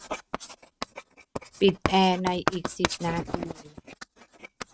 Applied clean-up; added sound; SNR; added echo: neural mask model RNNoise.